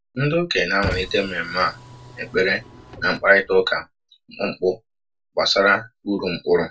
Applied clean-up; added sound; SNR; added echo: none; Car; 13 dB; reverberation time 0.1 s.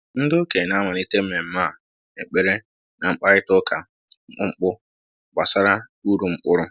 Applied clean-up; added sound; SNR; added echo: none; none; none; none.